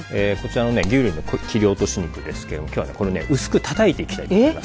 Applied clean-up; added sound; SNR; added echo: none; Clapping; 11 dB; none.